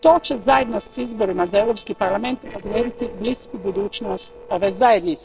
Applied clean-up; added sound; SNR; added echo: neural separator model SepFormer DNS4.